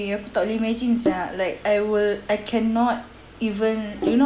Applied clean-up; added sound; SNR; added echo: none; Sink (filling or washing); 11 dB; none.